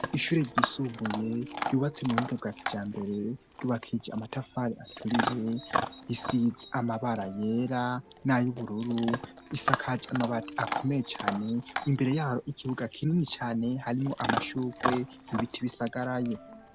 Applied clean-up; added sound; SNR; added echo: none; Chewing, mastication / Dog; 6 dB; none.